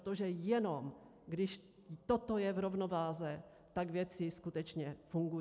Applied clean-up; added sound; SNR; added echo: none; none; none; none.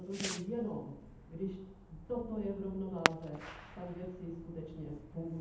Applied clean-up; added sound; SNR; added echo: none; Fireworks; 2 dB; reverberation time 0.8 s.